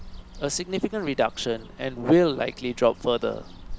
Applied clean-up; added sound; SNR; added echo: none; Bird; 15 dB; none.